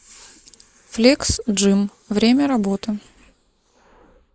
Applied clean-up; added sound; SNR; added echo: neural mask model Resemble Enhance denoiser.